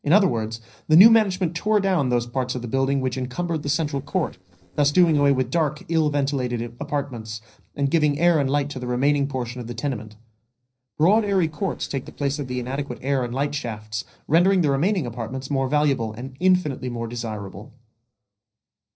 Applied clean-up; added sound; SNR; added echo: neural separator model SepFormer DNS4.